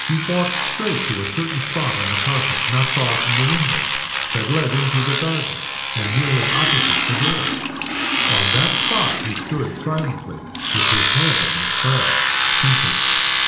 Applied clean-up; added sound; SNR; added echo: none; Domestic sounds, home sounds; -5 dB; reverberation time 0.9 s.